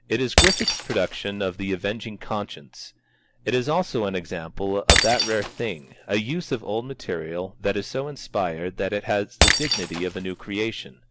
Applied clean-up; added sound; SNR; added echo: none; Shatter; 1 dB; none.